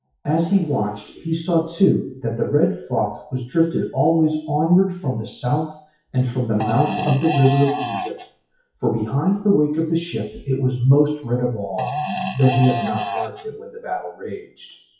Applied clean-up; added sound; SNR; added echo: classical method WPE with log-MMSE.